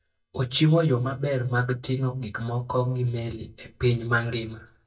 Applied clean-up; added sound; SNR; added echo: neural mask model DeepFilterNet 3.